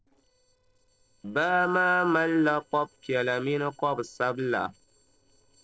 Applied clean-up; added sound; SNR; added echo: neural separator model SepFormer DNS4.